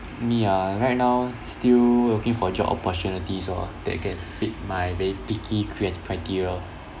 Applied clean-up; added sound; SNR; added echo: none; none; none; none.